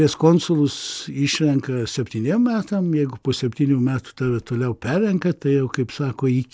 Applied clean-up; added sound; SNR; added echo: none; none; none; none.